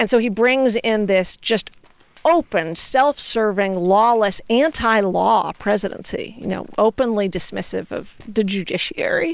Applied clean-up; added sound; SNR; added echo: neural separator model SepFormer WHAM!.